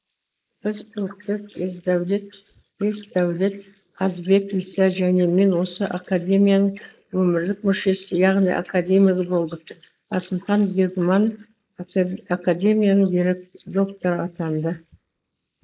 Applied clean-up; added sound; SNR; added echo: neural mask model Resemble Enhance denoiser.